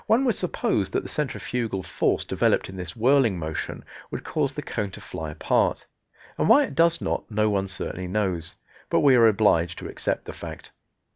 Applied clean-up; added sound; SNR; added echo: none; none; none; none.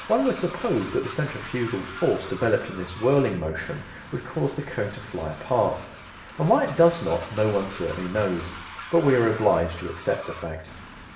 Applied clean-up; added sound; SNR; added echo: none; Train; 15 dB; reverberation time 0.8 s.